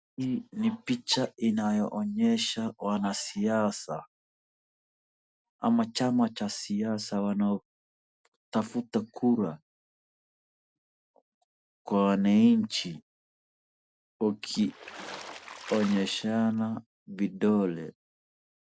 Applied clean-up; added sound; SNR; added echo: none; Water / Splash, splatter; 14 dB; none.